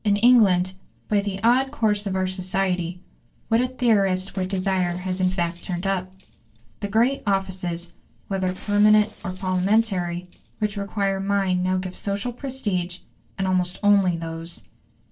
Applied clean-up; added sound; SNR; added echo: neural separator model SepFormer DNS4.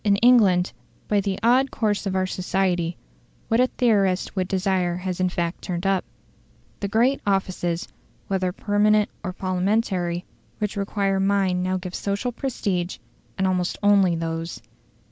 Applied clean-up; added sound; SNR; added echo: none; none; none; none.